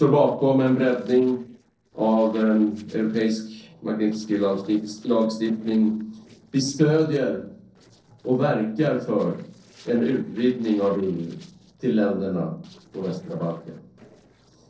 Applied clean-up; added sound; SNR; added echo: neural separator model SepFormer DNS4.